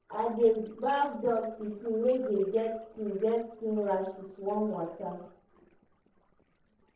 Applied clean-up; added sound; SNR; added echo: neural separator model SepFormer DNS4.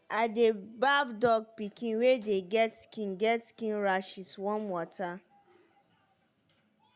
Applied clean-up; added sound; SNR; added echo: none; none; none; none.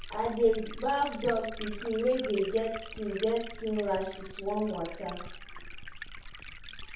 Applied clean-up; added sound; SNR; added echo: none; Liquid; 10 dB; reverberation time 0.6 s.